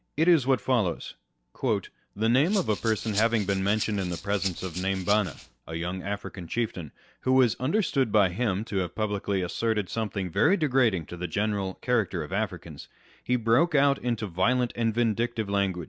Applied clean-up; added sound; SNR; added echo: none; Rattle (instrument); 12 dB; none.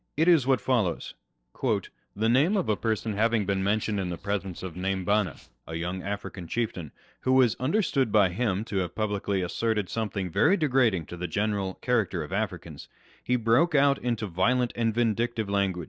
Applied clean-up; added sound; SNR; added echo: neural separator model SepFormer DNS4.